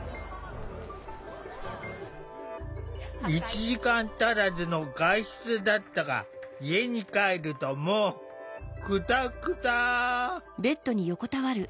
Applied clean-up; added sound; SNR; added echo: none; Walk, footsteps; 17 dB; none.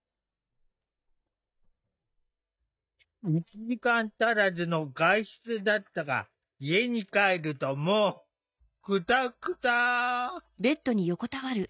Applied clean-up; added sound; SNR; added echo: neural mask model DeepFilterNet 3.